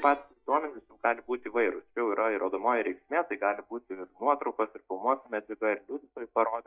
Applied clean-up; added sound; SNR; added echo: neural mask model DeepFilterNet 3.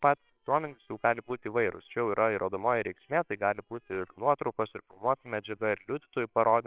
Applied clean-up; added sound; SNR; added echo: neural separator model SepFormer WHAMR!.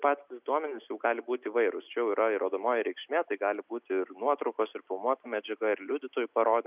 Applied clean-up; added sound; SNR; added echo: none; none; none; none.